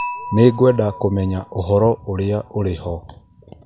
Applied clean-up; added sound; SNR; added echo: none; Dishes, pots, and pans / Chink, clink; 16 dB; none.